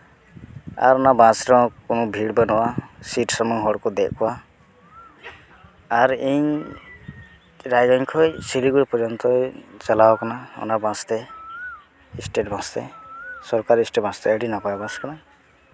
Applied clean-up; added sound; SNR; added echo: none; none; none; none.